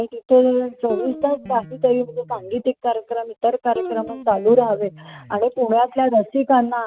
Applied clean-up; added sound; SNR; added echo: neural mask model RNNoise.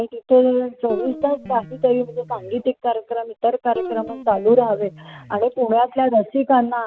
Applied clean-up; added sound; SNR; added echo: none; Guitar; 14 dB; none.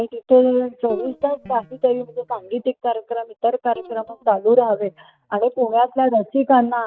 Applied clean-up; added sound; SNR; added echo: neural mask model DeepFilterNet 3.